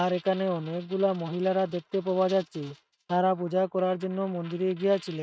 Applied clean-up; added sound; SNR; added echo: neural mask model RNNoise.